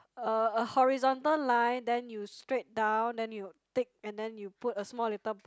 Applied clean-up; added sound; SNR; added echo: none; none; none; none.